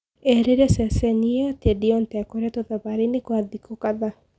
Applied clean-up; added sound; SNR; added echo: none; none; none; none.